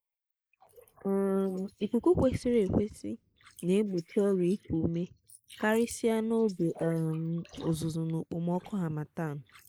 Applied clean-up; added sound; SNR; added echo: neural mask model Resemble Enhance denoiser.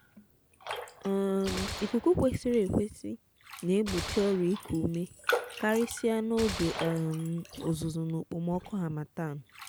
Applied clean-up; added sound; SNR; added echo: none; Gunshot, gunfire + Raindrop; 10 dB; none.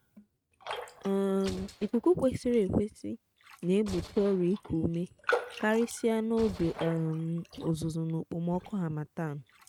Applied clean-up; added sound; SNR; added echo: neural mask model RNNoise.